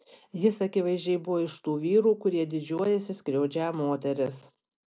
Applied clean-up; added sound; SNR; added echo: none; none; none; none.